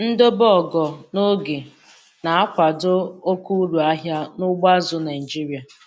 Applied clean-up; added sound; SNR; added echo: none; none; none; none.